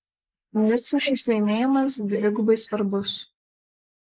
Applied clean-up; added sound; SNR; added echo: neural mask model Resemble Enhance denoiser.